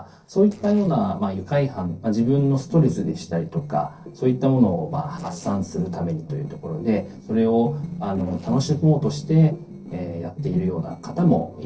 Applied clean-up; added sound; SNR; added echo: neural separator model SepFormer DNS4.